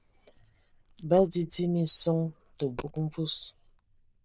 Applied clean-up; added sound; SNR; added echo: neural diffusion model UNIVERSE++.